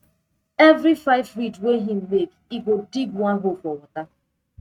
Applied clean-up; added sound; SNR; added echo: neural mask model RNNoise.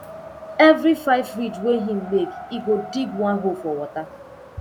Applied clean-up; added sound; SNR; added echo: none; Wind; 15 dB; none.